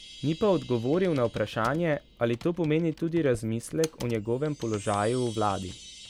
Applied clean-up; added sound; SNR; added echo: none; Computer keyboard + Chime; 18 dB; none.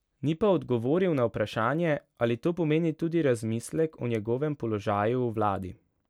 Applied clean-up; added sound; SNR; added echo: none; none; none; none.